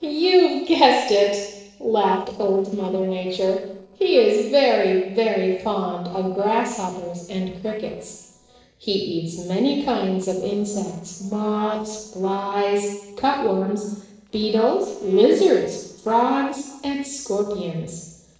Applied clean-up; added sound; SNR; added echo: neural separator model SepFormer DNS4.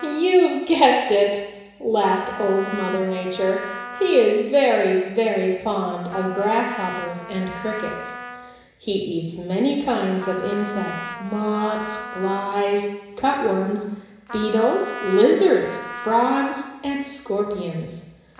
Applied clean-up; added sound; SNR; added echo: none; Trumpet; 14 dB; reverberation time 1.0 s.